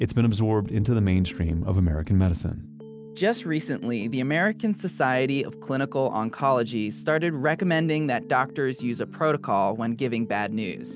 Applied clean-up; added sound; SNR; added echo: none; none; none; none.